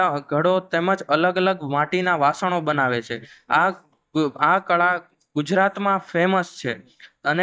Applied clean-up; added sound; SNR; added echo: neural mask model DeepFilterNet 3.